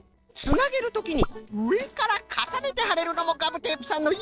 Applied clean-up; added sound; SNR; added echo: neural separator model SepFormer DNS4.